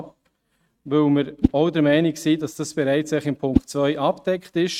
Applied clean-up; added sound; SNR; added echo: neural mask model RNNoise.